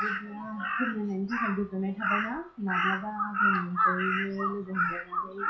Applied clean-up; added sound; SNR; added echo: classical method WPE with log-MMSE.